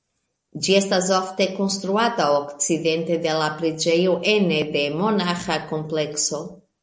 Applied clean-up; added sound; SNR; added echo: none; none; none; none.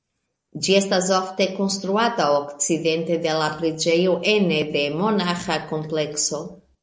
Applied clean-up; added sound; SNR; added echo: neural mask model Resemble Enhance denoiser.